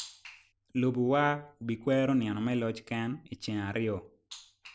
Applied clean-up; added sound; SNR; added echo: none; none; none; none.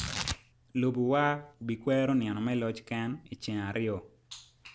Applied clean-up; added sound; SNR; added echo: none; Tearing; 13 dB; none.